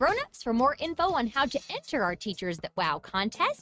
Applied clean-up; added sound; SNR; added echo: neural mask model RNNoise.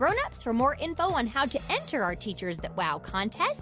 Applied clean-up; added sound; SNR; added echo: none; none; none; none.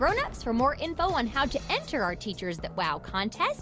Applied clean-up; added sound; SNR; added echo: none; Thunder / Rain; 15 dB; none.